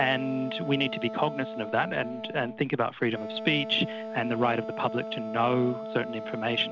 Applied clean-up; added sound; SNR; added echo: none; Wind instrument, woodwind instrument; 8 dB; none.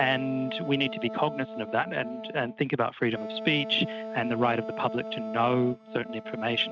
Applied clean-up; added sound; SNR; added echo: neural mask model RNNoise.